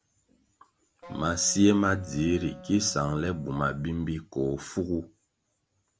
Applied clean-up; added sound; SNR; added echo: none; Wind instrument, woodwind instrument; 19 dB; none.